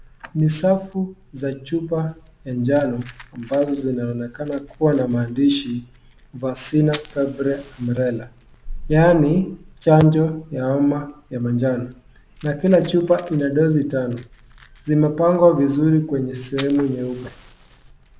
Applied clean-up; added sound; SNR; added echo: none; Fire; 20 dB; none.